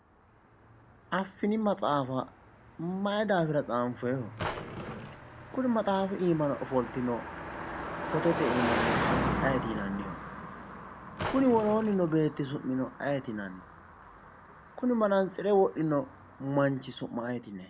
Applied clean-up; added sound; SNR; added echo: none; Car passing by + Drawer open or close; 7 dB; none.